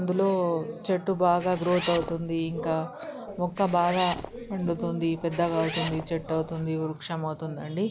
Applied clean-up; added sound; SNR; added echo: none; Zipper (clothing); 10 dB; none.